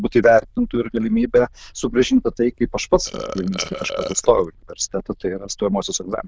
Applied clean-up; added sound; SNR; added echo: neural diffusion model UNIVERSE++.